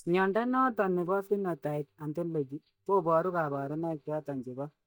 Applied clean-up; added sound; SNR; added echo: neural mask model DeepFilterNet 3.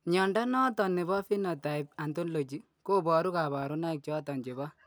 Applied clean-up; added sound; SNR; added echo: none; none; none; none.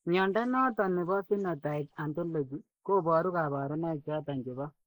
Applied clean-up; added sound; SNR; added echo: neural mask model Resemble Enhance denoiser.